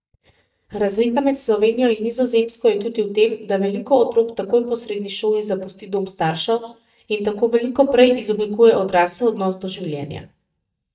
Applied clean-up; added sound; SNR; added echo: neural mask model DeepFilterNet 3.